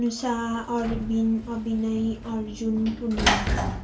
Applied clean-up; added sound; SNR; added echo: none; Sliding door / Slam; 4 dB; reverberation time 0.3 s.